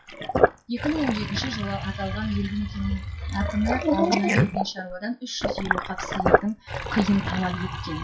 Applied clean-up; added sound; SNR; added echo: classical method WPE with log-MMSE.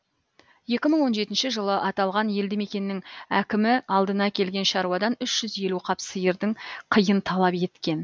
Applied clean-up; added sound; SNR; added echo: none; none; none; none.